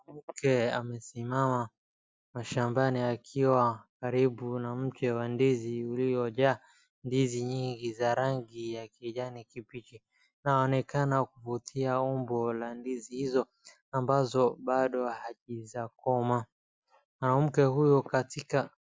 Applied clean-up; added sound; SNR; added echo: none; none; none; none.